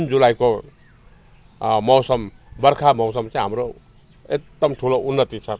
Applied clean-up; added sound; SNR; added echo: none; none; none; none.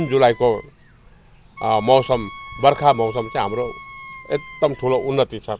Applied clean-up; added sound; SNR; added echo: none; Wind instrument, woodwind instrument; 19 dB; none.